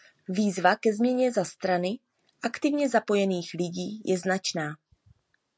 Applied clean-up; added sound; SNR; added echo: none; none; none; none.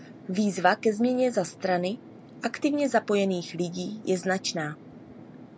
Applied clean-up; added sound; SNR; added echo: none; Fixed-wing aircraft, airplane; 19 dB; none.